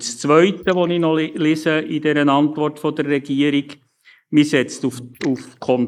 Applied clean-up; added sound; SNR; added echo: neural mask model Resemble Enhance denoiser.